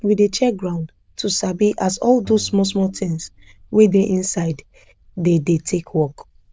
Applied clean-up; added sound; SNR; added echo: neural diffusion model UNIVERSE++.